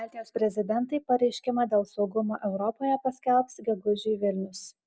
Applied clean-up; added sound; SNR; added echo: none; none; none; none.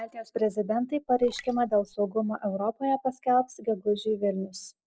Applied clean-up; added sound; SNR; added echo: neural separator model SepFormer DNS4.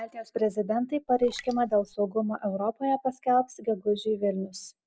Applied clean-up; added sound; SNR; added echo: none; Raindrop; 20 dB; none.